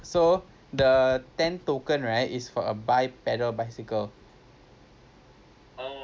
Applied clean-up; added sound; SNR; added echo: none; none; none; none.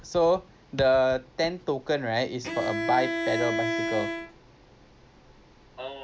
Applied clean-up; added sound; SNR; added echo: none; Bowed string instrument; 3 dB; none.